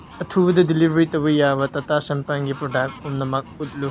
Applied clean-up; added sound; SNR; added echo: none; Waves, surf + Fowl; 19 dB; none.